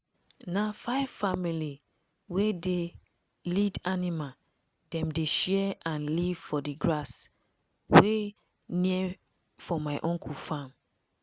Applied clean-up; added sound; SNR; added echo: none; none; none; none.